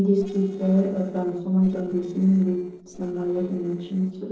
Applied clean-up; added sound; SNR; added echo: neural separator model SepFormer DNS4.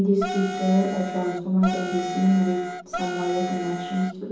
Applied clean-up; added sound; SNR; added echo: none; Wind instrument, woodwind instrument; 8 dB; reverberation time 1.2 s.